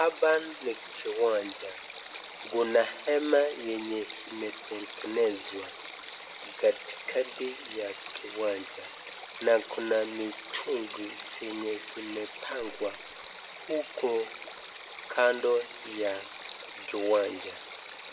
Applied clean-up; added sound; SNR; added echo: none; Stream; 13 dB; reverberation time 0.3 s.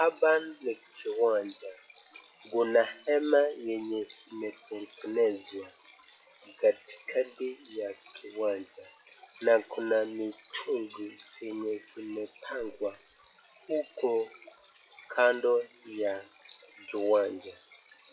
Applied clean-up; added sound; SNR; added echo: classical method WPE with log-MMSE.